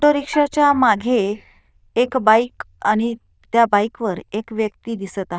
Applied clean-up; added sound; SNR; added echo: neural diffusion model UNIVERSE++.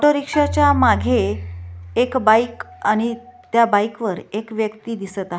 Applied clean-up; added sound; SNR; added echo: none; Marimba, xylophone; 10 dB; none.